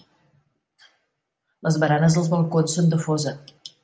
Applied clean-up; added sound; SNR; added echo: none; none; none; none.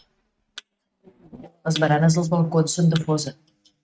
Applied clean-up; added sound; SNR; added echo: neural mask model RNNoise.